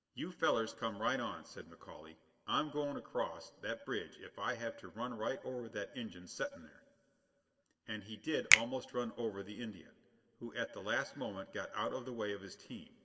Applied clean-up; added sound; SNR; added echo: none; Finger snapping; -4 dB; reverberation time 1.6 s.